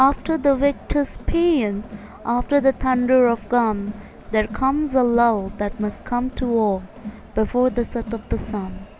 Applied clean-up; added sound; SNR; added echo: none; Crowd; 17 dB; none.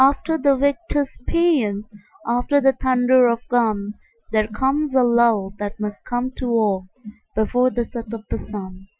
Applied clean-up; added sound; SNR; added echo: classical method Wiener filter.